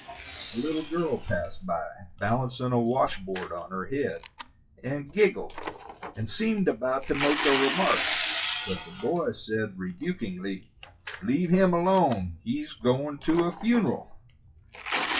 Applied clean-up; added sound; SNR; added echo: classical method WPE with log-MMSE.